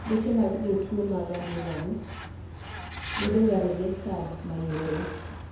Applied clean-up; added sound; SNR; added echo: none; Truck; 9 dB; reverberation time 0.9 s.